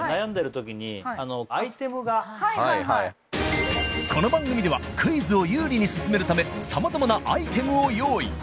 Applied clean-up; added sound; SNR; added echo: none; none; none; none.